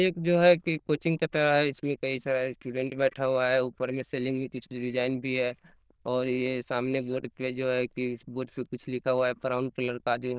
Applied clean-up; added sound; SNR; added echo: neural diffusion model UNIVERSE++.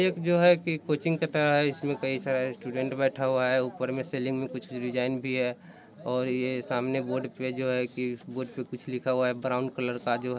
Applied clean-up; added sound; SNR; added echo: none; none; none; none.